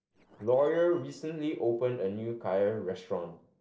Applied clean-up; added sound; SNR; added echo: neural separator model SepFormer DNS4.